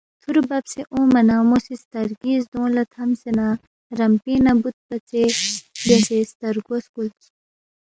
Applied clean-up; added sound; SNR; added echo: none; none; none; none.